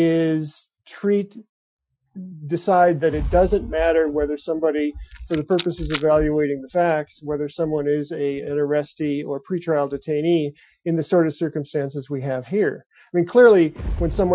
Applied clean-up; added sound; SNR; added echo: classical method Wiener filter.